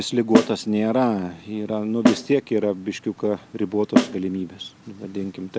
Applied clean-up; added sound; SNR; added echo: none; Snare drum; 2 dB; none.